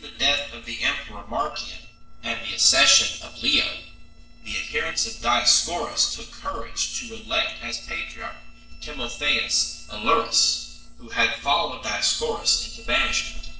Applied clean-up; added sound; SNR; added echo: neural separator model SepFormer DNS4.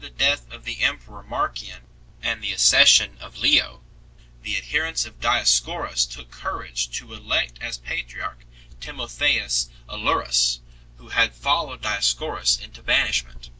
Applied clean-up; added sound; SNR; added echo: none; none; none; none.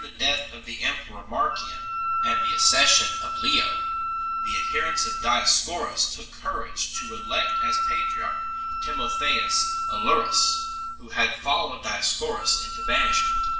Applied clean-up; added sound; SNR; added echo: none; Wind instrument, woodwind instrument; 3 dB; reverberation time 0.7 s.